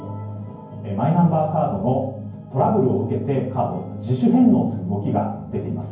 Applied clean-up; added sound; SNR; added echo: none; none; none; reverberation time 0.9 s.